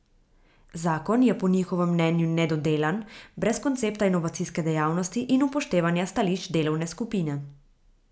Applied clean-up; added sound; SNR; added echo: none; none; none; none.